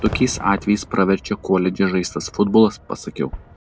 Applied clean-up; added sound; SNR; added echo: none; Fireworks; 16 dB; none.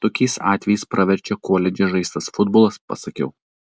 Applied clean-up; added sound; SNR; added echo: none; none; none; none.